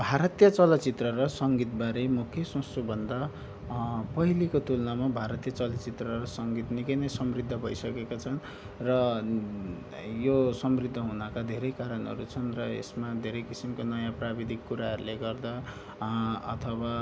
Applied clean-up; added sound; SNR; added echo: none; none; none; none.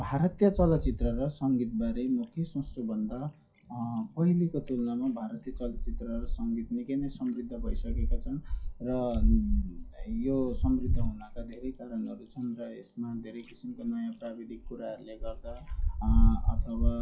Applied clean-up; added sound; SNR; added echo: classical method WPE with log-MMSE.